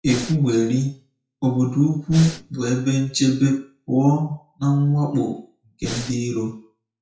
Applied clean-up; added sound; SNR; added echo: classical method WPE with log-MMSE.